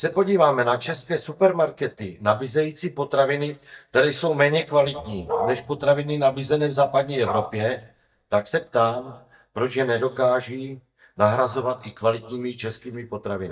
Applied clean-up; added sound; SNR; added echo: neural mask model DeepFilterNet 3.